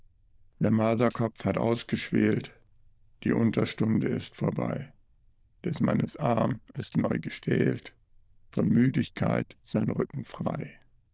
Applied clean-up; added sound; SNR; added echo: neural diffusion model UNIVERSE++.